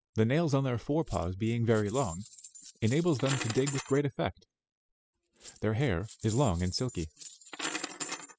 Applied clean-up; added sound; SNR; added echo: classical method spectral subtraction.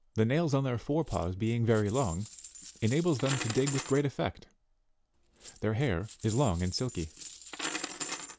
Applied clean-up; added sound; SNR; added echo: none; Coin (dropping); 12 dB; none.